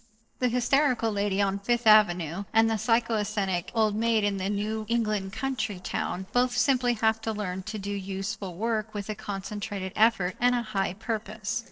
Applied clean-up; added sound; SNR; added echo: neural separator model SepFormer DNS4.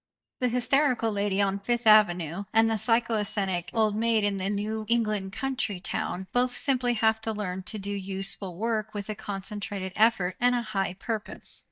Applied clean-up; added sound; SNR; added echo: neural mask model DeepFilterNet 3.